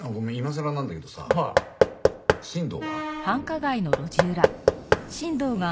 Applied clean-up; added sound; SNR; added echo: none; Knock / Wood; -3 dB; none.